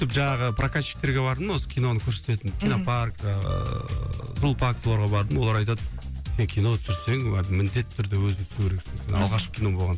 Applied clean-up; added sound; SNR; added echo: none; Guitar + Knock; 18 dB; none.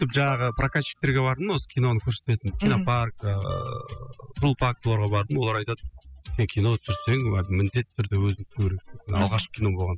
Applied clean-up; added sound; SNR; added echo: classical method spectral subtraction.